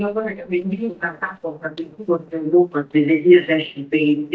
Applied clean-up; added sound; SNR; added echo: neural mask model DeepFilterNet 3.